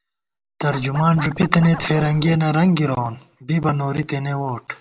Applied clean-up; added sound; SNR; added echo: none; Scratching (performance technique); 13 dB; none.